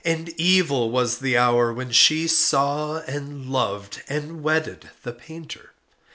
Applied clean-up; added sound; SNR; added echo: none; none; none; none.